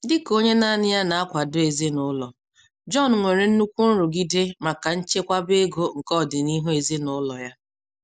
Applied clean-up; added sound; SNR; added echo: none; none; none; none.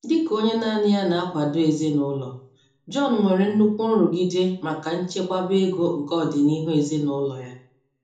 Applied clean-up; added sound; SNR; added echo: none; none; none; reverberation time 1.0 s.